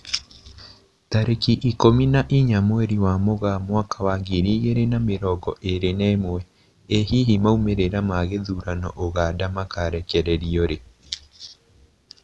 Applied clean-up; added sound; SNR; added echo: none; none; none; none.